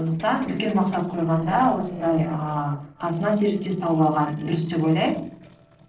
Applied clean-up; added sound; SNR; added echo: neural separator model SepFormer DNS4.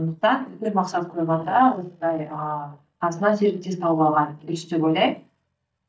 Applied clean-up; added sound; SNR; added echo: neural mask model DeepFilterNet 3.